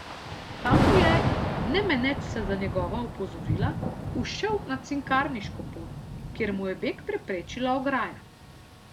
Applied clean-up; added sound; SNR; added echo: none; Thunder / Rain; 0 dB; none.